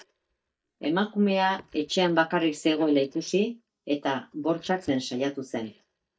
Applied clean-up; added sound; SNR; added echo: neural mask model DeepFilterNet 3.